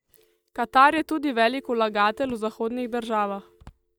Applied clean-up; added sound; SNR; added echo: neural mask model DeepFilterNet 3.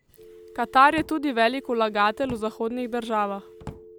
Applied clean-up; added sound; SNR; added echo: none; Drawer open or close + Telephone; 19 dB; none.